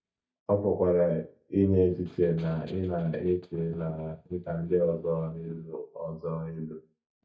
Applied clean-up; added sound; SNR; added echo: neural mask model DeepFilterNet 3.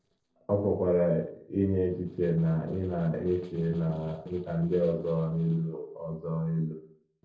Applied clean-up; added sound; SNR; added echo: neural separator model SepFormer DNS4.